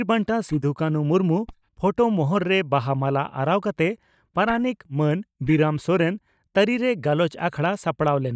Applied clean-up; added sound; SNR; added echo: neural mask model DeepFilterNet 3.